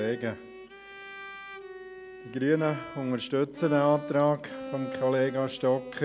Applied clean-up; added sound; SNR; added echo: none; Bowed string instrument; 12 dB; none.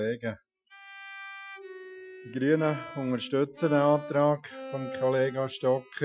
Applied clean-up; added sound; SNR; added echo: classical method Wiener filter.